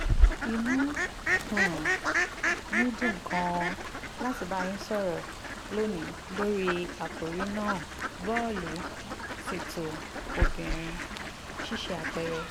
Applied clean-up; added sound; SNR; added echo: none; Fowl; -3 dB; none.